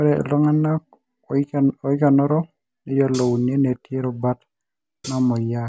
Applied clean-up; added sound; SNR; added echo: none; Hi-hat; 15 dB; none.